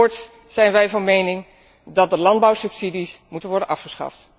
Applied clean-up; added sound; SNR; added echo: none; none; none; none.